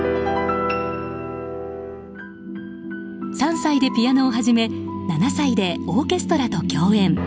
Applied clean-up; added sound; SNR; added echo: none; none; none; none.